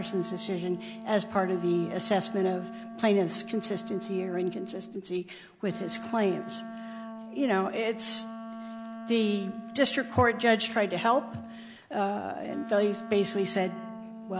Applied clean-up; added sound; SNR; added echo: none; Wind instrument, woodwind instrument; 12 dB; none.